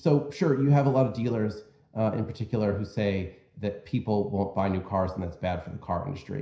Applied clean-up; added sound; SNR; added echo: none; none; none; reverberation time 0.5 s.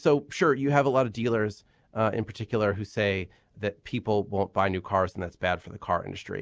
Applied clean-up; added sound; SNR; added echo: none; none; none; none.